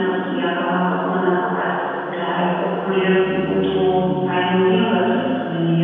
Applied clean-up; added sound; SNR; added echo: none; Livestock, farm animals, working animals; 19 dB; reverberation time 2.1 s.